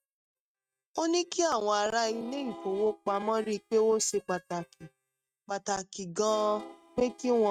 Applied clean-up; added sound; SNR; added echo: neural mask model RNNoise.